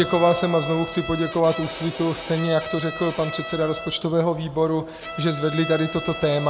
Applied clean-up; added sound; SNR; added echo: none; Bowed string instrument; 11 dB; none.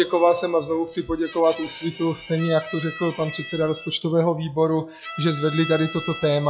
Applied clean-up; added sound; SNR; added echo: classical method log-MMSE.